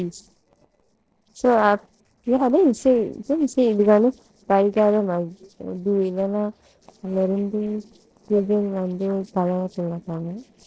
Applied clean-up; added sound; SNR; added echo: neural separator model SepFormer DNS4.